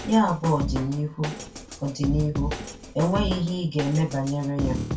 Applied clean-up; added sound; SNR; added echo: none; Drum kit; 6 dB; reverberation time 0.2 s.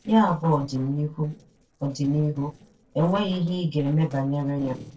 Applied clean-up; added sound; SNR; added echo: neural separator model SepFormer DNS4.